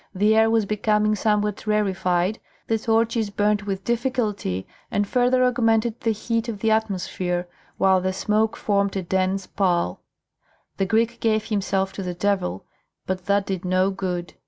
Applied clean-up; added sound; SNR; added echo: none; none; none; none.